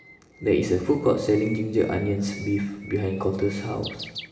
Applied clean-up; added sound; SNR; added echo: none; Bird; 18 dB; reverberation time 1.1 s.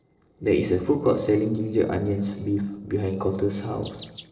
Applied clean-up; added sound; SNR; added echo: neural separator model SepFormer DNS4.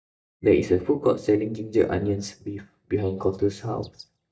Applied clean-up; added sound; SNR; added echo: neural mask model DeepFilterNet 3.